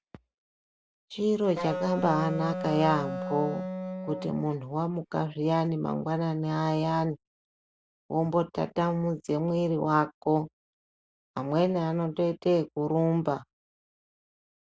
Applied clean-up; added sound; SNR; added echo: none; Wind instrument, woodwind instrument; 6 dB; none.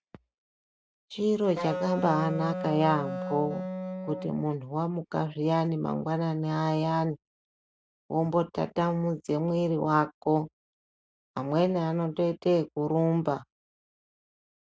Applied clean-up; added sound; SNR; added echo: neural mask model RNNoise.